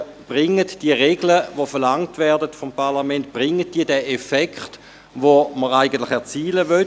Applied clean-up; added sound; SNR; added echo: none; none; none; none.